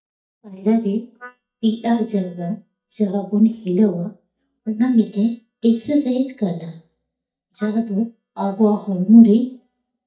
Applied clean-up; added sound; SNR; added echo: neural mask model DeepFilterNet 3.